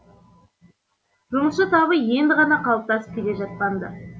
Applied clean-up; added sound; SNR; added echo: none; none; none; none.